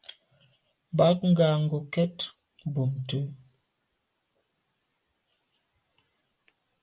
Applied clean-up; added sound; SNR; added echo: none; none; none; none.